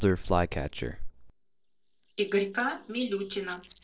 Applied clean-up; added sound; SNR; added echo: neural separator model SepFormer DNS4.